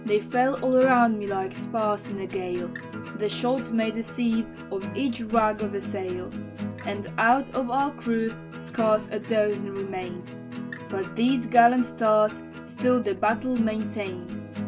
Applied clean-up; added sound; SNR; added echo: none; Acoustic guitar; 10 dB; none.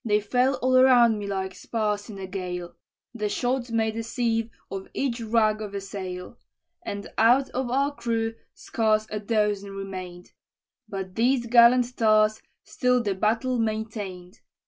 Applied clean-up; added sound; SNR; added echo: none; none; none; none.